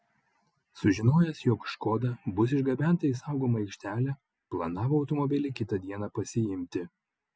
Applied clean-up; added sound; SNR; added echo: none; none; none; none.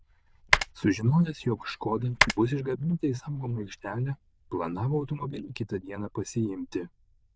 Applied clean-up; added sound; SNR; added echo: neural diffusion model UNIVERSE++.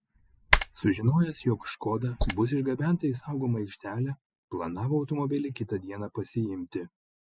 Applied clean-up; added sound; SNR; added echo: neural mask model Resemble Enhance denoiser.